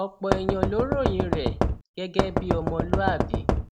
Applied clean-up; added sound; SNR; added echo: none; Knock; -4 dB; none.